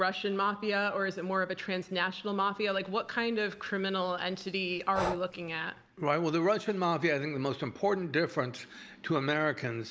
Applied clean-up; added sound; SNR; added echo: none; Breathing; 11 dB; none.